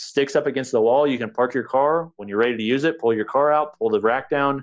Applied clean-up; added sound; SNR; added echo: neural mask model Resemble Enhance denoiser.